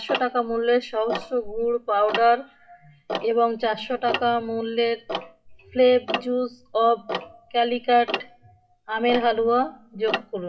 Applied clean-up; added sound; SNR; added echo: classical method WPE with log-MMSE.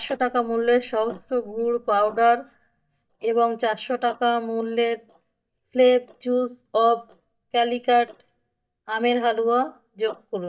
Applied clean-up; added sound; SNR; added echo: neural mask model DeepFilterNet 3.